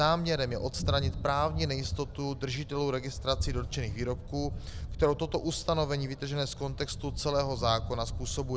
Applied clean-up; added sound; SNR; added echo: none; Thunder; 6 dB; none.